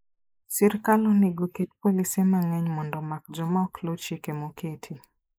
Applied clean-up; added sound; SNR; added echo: neural mask model Resemble Enhance denoiser.